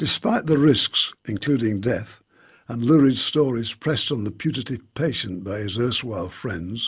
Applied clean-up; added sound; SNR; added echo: none; none; none; none.